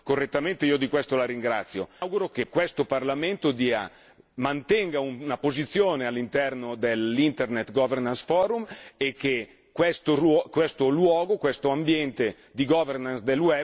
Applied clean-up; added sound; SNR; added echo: none; none; none; none.